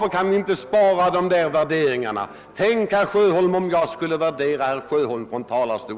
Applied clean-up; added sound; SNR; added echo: none; none; none; none.